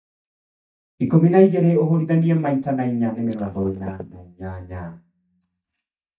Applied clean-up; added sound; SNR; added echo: neural mask model DeepFilterNet 3.